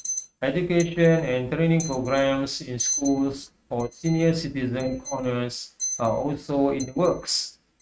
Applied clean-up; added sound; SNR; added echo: neural mask model RNNoise.